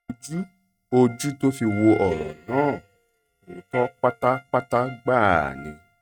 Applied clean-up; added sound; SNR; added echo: neural mask model RNNoise.